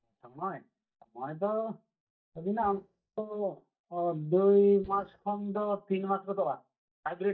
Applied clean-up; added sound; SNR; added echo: neural mask model DeepFilterNet 3.